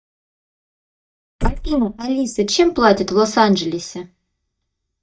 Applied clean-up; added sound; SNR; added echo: neural mask model DeepFilterNet 3.